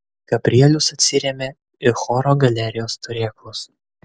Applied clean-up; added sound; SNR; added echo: none; none; none; none.